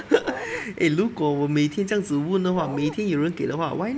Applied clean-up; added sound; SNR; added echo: none; Bark; 10 dB; none.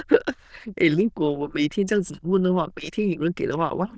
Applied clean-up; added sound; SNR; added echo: neural diffusion model UNIVERSE++.